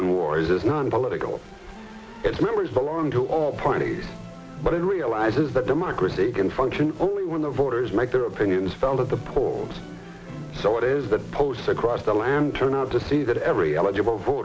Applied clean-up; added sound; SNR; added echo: none; none; none; none.